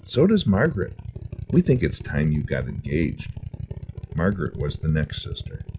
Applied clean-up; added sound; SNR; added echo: classical method log-MMSE.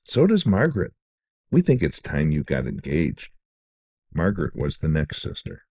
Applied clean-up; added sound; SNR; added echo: neural mask model Resemble Enhance denoiser.